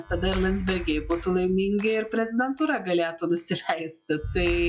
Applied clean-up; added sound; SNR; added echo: classical method log-MMSE.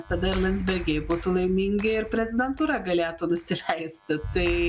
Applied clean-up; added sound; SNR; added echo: none; Clapping; 10 dB; none.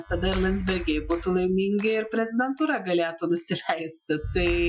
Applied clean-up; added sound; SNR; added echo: classical method Wiener filter.